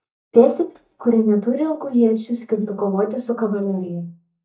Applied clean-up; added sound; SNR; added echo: neural mask model DeepFilterNet 3.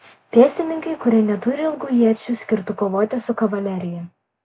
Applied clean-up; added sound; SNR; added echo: none; none; none; none.